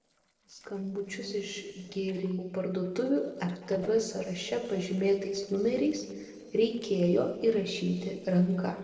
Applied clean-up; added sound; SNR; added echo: neural separator model SepFormer DNS4.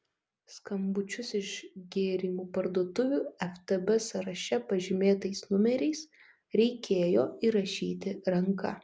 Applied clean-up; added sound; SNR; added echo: none; none; none; none.